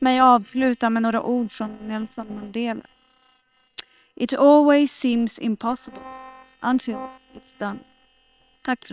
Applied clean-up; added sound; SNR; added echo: neural separator model SepFormer WHAM!.